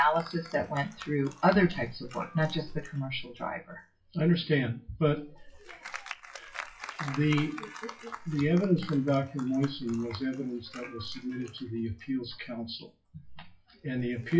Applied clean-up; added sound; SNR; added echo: classical method WPE with log-MMSE.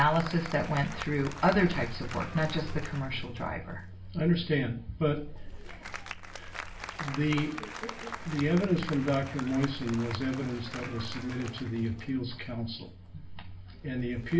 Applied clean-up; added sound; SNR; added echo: none; Applause; 13 dB; reverberation time 0.4 s.